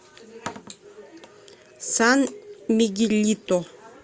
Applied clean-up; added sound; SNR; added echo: none; none; none; none.